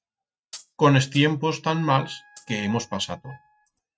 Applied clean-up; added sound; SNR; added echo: neural mask model RNNoise.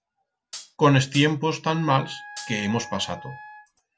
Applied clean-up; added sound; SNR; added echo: none; Hi-hat + Wind instrument, woodwind instrument; 16 dB; none.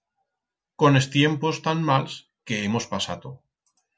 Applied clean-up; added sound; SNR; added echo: none; none; none; none.